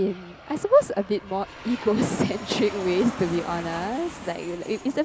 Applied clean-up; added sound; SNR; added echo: none; Aircraft; 13 dB; none.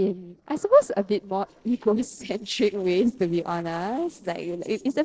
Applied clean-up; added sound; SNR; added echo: neural separator model SepFormer DNS4.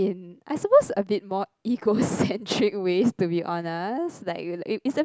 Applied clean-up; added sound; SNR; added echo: none; none; none; none.